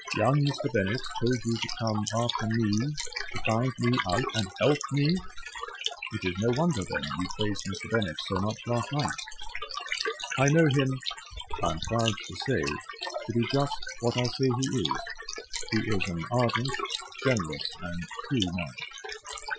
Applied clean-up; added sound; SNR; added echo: classical method Wiener filter.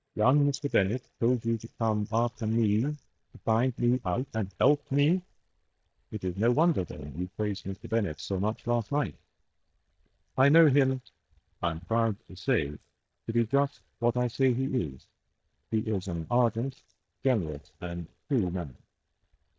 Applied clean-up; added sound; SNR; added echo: neural mask model DeepFilterNet 3.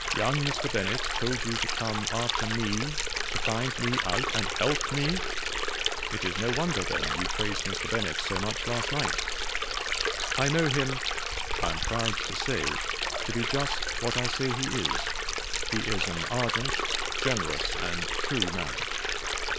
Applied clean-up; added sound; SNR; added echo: none; Stream; -3 dB; none.